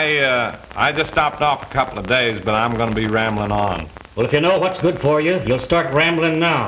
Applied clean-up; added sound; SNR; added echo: none; none; none; none.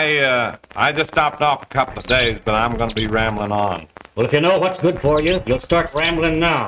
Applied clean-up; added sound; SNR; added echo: neural mask model RNNoise.